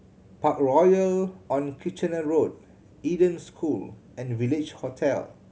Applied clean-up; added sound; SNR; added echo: none; none; none; none.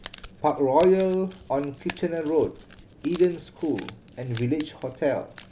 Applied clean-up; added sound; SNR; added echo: none; Crumpling, crinkling; 19 dB; none.